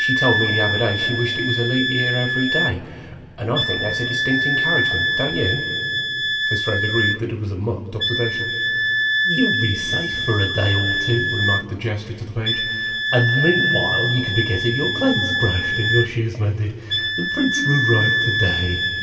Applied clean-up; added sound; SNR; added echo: none; Wind instrument, woodwind instrument; -1 dB; reverberation time 2.4 s.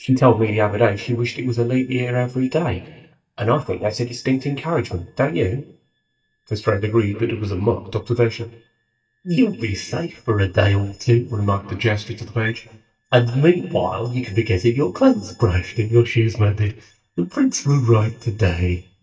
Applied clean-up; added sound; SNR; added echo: neural mask model DeepFilterNet 3.